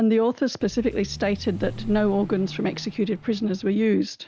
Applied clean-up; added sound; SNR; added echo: none; Vehicle; 15 dB; none.